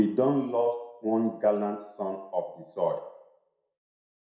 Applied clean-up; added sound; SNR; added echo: none; none; none; reverberation time 0.6 s.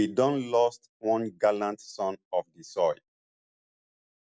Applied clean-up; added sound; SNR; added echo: none; none; none; none.